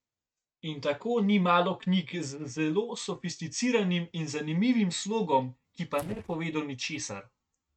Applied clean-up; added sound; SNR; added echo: neural mask model RNNoise.